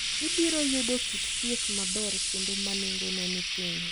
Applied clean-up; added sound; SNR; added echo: none; Frying (food); -4 dB; none.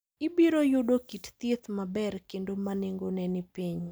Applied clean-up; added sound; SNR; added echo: none; none; none; none.